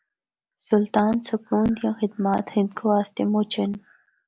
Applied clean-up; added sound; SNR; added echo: none; none; none; none.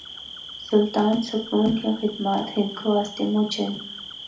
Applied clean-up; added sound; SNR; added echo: none; Cricket; 14 dB; reverberation time 0.4 s.